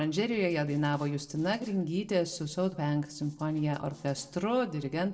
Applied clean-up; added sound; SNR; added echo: neural separator model SepFormer DNS4.